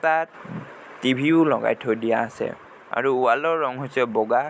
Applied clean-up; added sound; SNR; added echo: none; none; none; none.